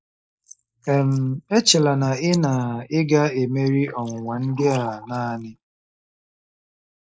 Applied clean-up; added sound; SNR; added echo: neural mask model Resemble Enhance denoiser.